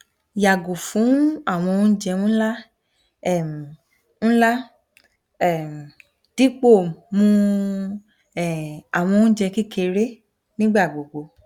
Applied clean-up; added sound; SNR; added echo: none; none; none; none.